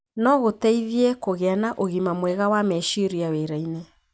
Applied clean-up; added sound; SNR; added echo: none; none; none; none.